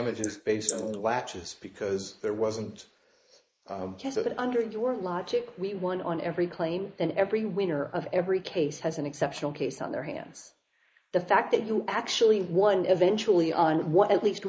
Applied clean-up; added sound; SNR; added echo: neural mask model Resemble Enhance denoiser.